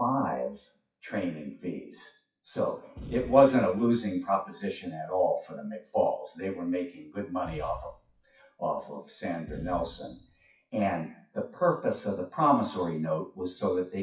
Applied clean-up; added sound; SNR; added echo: classical method WPE with log-MMSE.